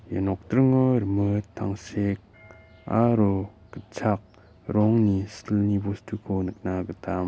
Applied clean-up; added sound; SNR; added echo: none; none; none; none.